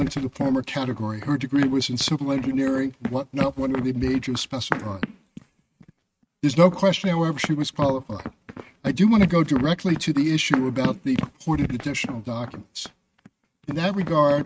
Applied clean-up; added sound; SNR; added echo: neural mask model RNNoise.